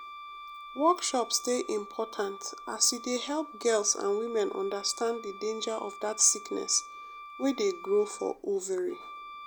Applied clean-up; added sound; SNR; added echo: none; Wind instrument, woodwind instrument; 14 dB; none.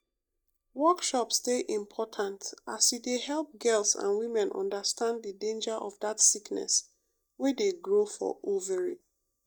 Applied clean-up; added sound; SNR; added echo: neural mask model DeepFilterNet 3.